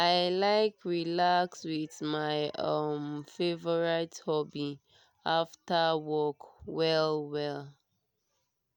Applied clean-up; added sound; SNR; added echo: none; none; none; none.